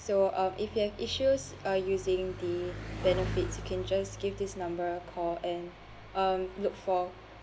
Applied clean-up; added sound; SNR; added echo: none; Bicycle; 11 dB; none.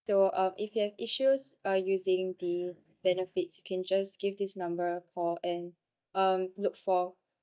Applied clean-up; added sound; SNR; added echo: neural mask model DeepFilterNet 3.